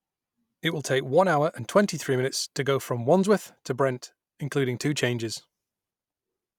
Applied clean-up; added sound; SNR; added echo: none; none; none; none.